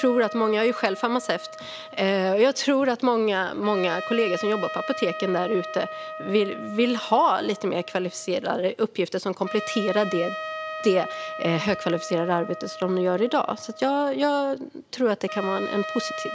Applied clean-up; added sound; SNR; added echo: none; Trumpet; 11 dB; none.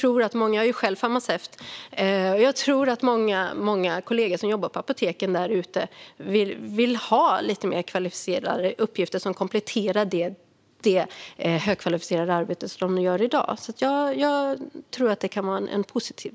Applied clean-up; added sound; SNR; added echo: none; none; none; none.